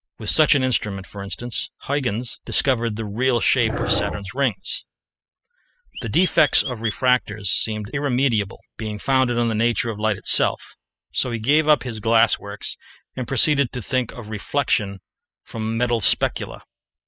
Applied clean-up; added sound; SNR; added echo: classical method spectral subtraction.